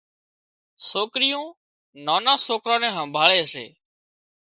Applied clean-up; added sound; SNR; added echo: neural mask model Resemble Enhance denoiser.